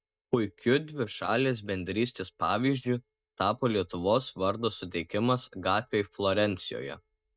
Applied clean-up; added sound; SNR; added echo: neural mask model DeepFilterNet 3.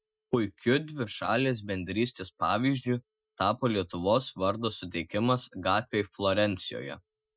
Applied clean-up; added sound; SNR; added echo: classical method Wiener filter.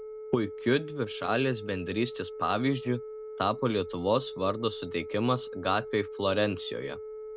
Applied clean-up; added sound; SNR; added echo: none; Telephone; 10 dB; none.